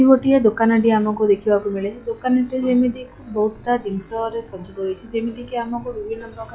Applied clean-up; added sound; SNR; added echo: classical method log-MMSE.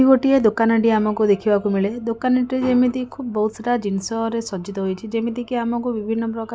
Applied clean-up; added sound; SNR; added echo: none; none; none; none.